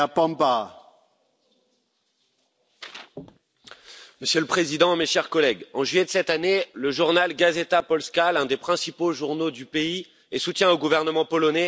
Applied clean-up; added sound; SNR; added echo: none; none; none; none.